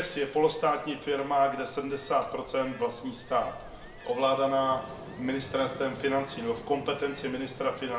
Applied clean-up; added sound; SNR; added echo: none; Ocean; 17 dB; reverberation time 0.6 s.